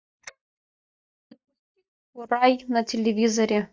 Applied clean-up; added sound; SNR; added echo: neural mask model DeepFilterNet 3.